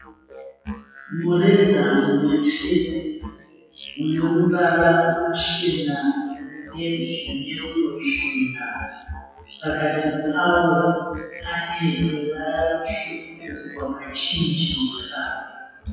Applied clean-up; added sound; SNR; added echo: classical method WPE with log-MMSE.